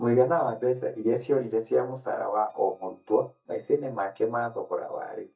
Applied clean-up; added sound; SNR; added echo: neural mask model DeepFilterNet 3.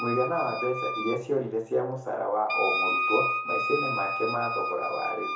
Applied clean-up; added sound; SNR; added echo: none; Wind instrument, woodwind instrument; 1 dB; reverberation time 0.6 s.